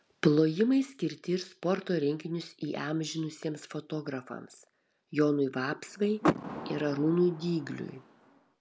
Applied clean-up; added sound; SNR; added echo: none; Door / Car; 6 dB; none.